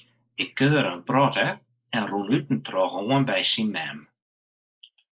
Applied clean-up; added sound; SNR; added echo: neural mask model Resemble Enhance denoiser.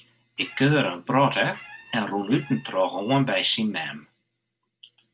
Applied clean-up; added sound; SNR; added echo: none; Squeak; 19 dB; none.